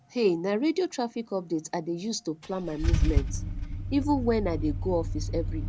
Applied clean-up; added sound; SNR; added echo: none; Idling / Engine starting / Car; 2 dB; none.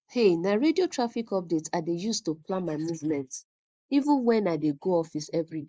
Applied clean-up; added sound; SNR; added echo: neural mask model Resemble Enhance denoiser.